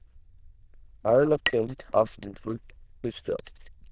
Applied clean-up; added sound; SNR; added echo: neural diffusion model UNIVERSE++.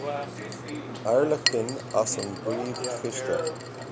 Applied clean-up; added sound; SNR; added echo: none; Chink, clink; 3 dB; none.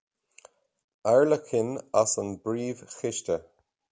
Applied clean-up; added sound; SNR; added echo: none; none; none; none.